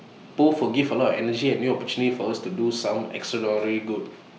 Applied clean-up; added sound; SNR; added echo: none; none; none; none.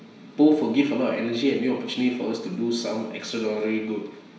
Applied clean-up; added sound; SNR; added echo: none; none; none; reverberation time 0.7 s.